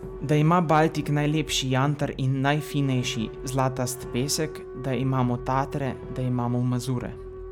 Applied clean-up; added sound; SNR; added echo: none; Wind instrument, woodwind instrument + Brass instrument; 13 dB; none.